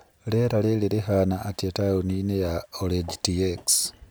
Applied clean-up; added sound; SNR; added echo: none; none; none; none.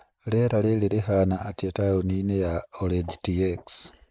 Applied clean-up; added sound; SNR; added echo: neural mask model Resemble Enhance denoiser.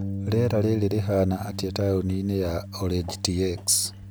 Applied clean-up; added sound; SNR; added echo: none; Bass guitar; 9 dB; none.